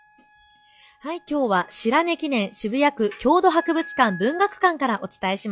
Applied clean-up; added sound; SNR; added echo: classical method log-MMSE.